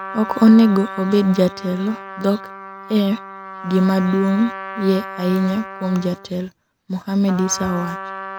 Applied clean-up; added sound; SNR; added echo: none; Trumpet; 13 dB; none.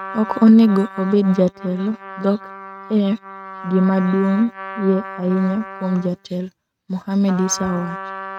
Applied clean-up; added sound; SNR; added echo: neural mask model RNNoise.